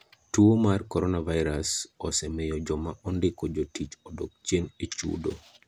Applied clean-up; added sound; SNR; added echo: none; none; none; none.